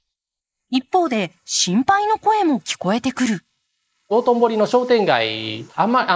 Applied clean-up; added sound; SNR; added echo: neural mask model Resemble Enhance denoiser.